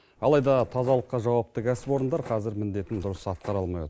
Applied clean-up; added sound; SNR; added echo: neural mask model Resemble Enhance denoiser.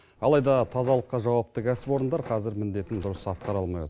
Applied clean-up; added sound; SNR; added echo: none; Mechanisms; 20 dB; none.